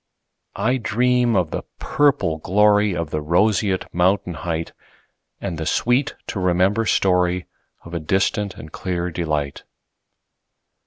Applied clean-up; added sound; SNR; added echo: none; none; none; none.